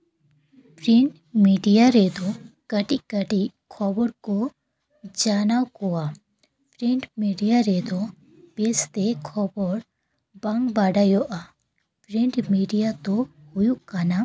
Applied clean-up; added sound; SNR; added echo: none; none; none; none.